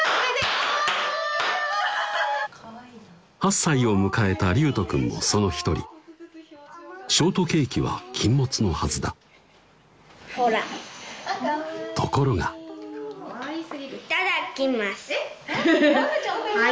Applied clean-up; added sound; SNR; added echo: none; none; none; none.